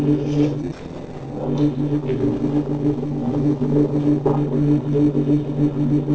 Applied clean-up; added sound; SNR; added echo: neural separator model SepFormer DNS4.